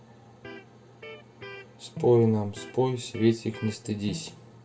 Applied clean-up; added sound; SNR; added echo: none; Electric guitar; 16 dB; reverberation time 0.2 s.